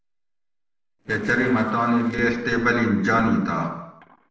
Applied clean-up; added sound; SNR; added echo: neural separator model SepFormer DNS4.